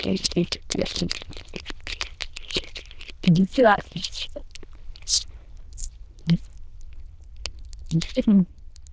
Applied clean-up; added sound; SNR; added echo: neural diffusion model UNIVERSE++.